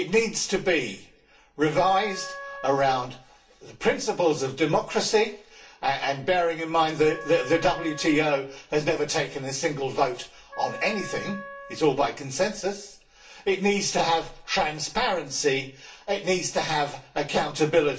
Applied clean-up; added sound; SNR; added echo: none; Wind instrument, woodwind instrument; 15 dB; reverberation time 0.3 s.